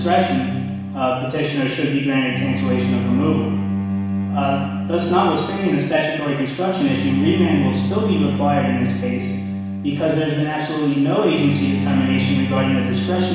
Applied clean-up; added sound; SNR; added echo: none; Bowed string instrument; 3 dB; reverberation time 1.1 s.